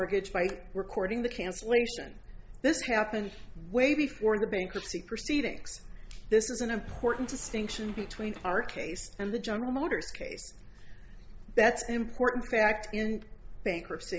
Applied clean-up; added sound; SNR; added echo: none; Sliding door; 18 dB; none.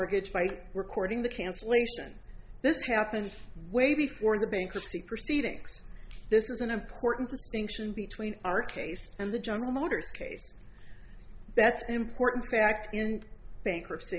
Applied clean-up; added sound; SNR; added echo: none; none; none; none.